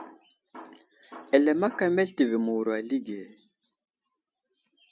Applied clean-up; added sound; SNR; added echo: none; none; none; none.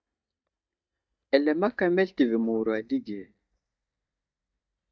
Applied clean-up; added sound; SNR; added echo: neural mask model DeepFilterNet 3.